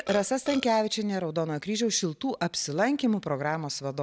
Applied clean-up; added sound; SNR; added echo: none; Burping, eructation; 12 dB; none.